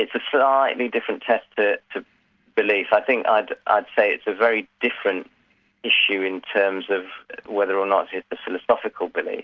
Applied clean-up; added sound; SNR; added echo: none; none; none; none.